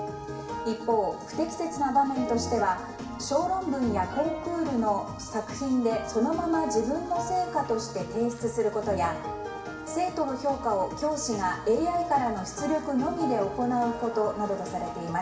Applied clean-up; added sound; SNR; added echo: none; Brass instrument; 14 dB; reverberation time 0.8 s.